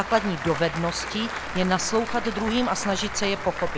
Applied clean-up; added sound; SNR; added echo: none; Applause / Crowd; 6 dB; none.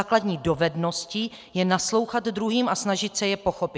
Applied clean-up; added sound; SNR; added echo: none; none; none; none.